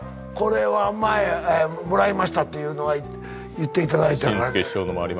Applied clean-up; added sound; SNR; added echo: none; none; none; none.